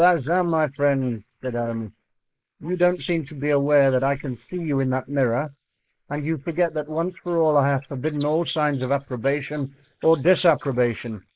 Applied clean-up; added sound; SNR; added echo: neural mask model Resemble Enhance denoiser.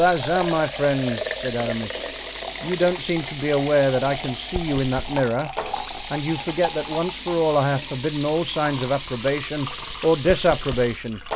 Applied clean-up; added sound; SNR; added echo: none; Liquid + Sink (filling or washing); 8 dB; none.